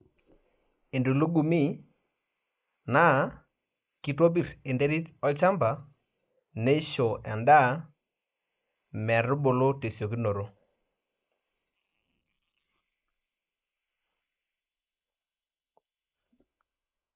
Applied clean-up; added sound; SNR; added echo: neural mask model Resemble Enhance denoiser.